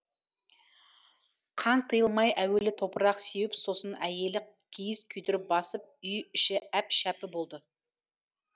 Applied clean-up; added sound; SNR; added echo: none; none; none; none.